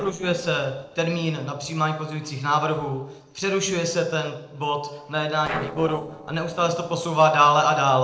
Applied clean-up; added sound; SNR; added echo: neural separator model SepFormer DNS4.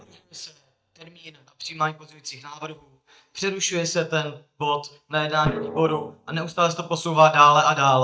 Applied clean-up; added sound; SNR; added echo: neural mask model DeepFilterNet 3.